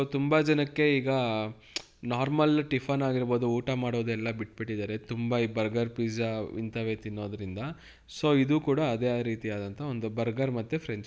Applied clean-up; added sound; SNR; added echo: none; none; none; none.